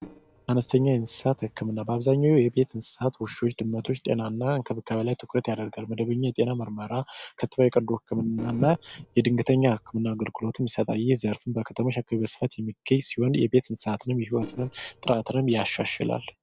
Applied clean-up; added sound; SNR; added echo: neural separator model SepFormer DNS4.